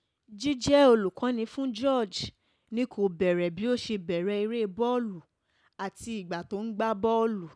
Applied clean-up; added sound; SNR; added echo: none; none; none; none.